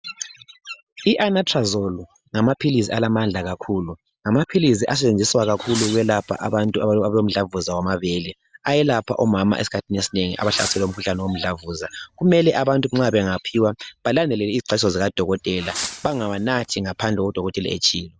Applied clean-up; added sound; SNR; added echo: none; Fireworks; 15 dB; none.